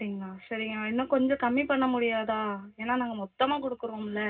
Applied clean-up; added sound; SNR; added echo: none; none; none; reverberation time 0.4 s.